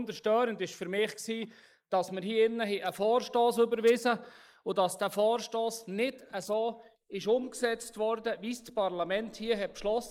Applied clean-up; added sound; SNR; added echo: neural mask model Resemble Enhance denoiser.